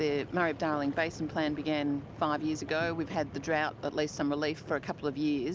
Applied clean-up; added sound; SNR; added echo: none; none; none; none.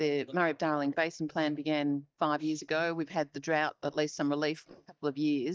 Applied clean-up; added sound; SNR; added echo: neural mask model DeepFilterNet 3.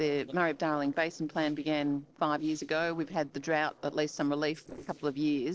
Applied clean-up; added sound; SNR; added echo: neural separator model SepFormer DNS4.